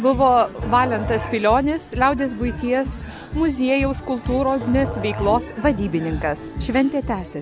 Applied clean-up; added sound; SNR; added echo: none; Musical instrument; 14 dB; none.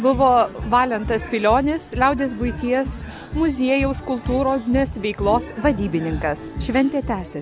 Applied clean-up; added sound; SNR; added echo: none; none; none; none.